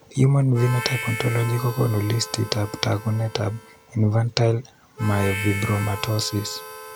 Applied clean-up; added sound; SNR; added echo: none; Harmonica; 12 dB; none.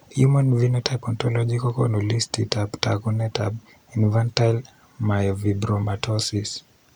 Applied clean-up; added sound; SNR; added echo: none; none; none; none.